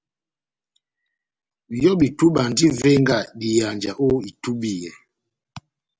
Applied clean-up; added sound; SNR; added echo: none; none; none; none.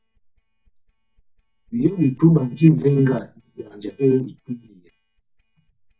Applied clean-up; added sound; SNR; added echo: neural mask model DeepFilterNet 3.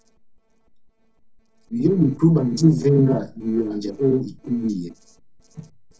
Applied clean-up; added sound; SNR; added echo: neural separator model SepFormer DNS4.